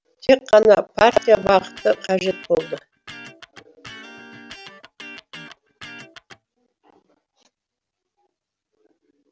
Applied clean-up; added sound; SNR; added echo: none; Electric guitar; 19 dB; none.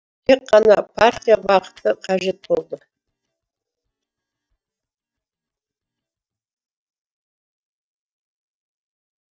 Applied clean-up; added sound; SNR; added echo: neural mask model DeepFilterNet 3.